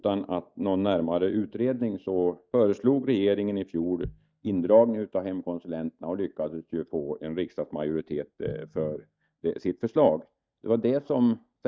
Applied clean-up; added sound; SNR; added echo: neural mask model DeepFilterNet 3.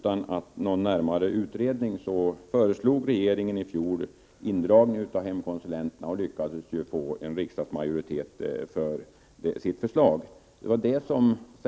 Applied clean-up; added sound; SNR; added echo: none; none; none; none.